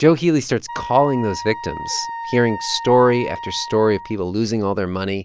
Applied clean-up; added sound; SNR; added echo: none; Wind instrument, woodwind instrument; 13 dB; none.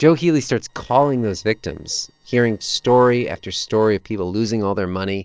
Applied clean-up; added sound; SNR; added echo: neural separator model SepFormer DNS4.